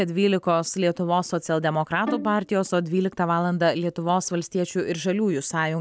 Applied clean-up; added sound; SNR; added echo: none; Bowed string instrument; 9 dB; none.